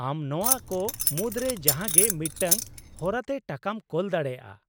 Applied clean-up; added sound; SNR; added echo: none; Keys jangling; -3 dB; none.